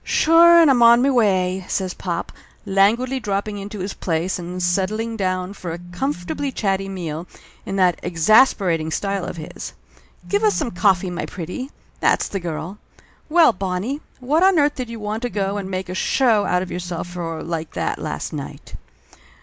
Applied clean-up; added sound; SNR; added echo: none; Telephone; 16 dB; none.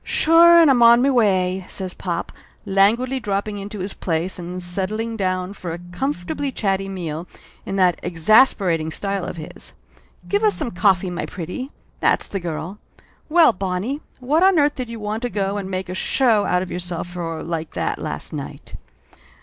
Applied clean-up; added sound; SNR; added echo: neural separator model SepFormer DNS4.